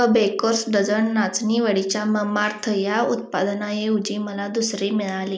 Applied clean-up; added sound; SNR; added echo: none; none; none; none.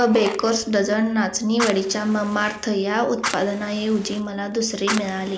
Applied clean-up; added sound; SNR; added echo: none; Fire; 12 dB; none.